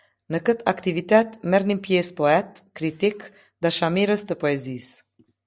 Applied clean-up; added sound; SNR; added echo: none; none; none; none.